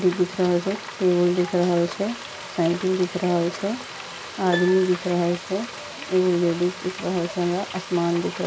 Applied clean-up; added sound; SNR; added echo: none; Harp + Frying (food); 13 dB; none.